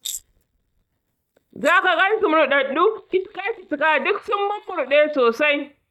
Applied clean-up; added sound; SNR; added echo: neural mask model DeepFilterNet 3.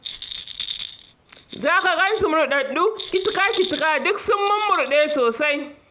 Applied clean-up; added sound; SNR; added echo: none; Rattle; 8 dB; none.